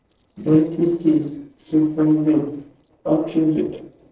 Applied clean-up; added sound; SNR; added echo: neural separator model SepFormer DNS4.